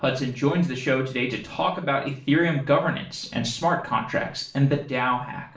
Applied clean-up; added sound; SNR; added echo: none; none; none; reverberation time 0.4 s.